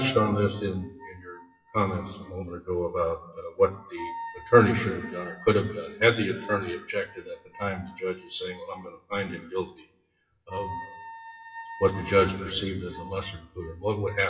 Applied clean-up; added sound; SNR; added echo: classical method WPE with log-MMSE.